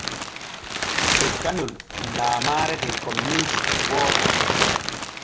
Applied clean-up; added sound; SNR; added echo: none; Crumpling, crinkling; -4 dB; reverberation time 0.7 s.